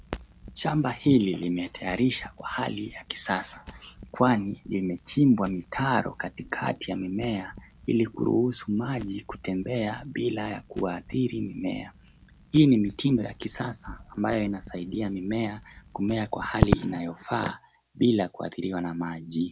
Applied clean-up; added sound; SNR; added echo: none; Crackle; 12 dB; none.